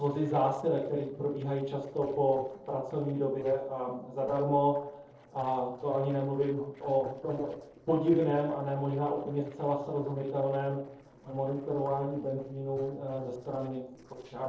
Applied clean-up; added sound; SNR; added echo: neural separator model SepFormer DNS4.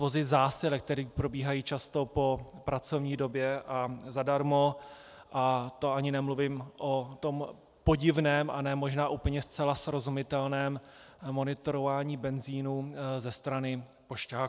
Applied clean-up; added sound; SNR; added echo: none; none; none; none.